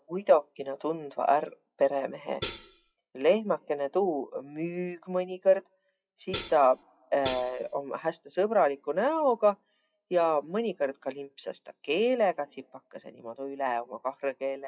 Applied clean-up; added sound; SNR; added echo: classical method WPE with log-MMSE.